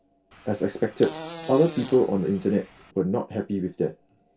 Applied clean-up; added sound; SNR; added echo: none; Fart; 13 dB; reverberation time 0.2 s.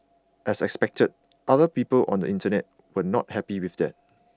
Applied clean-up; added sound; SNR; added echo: none; none; none; none.